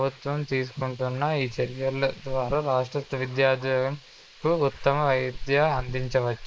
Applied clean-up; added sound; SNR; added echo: neural mask model Resemble Enhance denoiser.